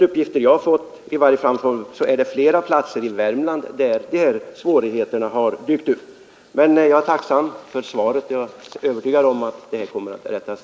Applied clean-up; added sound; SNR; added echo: neural mask model Resemble Enhance denoiser.